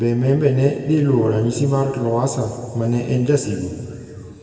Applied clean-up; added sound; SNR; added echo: none; none; none; reverberation time 2.1 s.